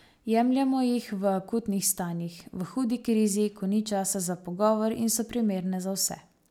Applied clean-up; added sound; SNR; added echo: none; none; none; none.